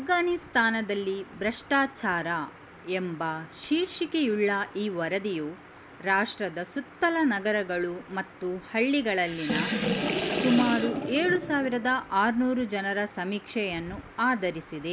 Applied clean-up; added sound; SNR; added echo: none; Sink (filling or washing) / Water; 3 dB; none.